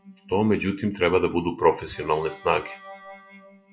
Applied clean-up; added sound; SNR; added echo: classical method log-MMSE.